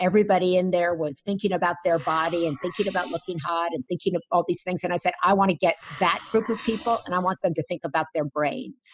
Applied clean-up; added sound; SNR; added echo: classical method spectral subtraction.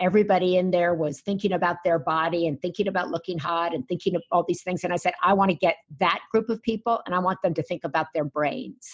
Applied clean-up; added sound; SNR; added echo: none; none; none; none.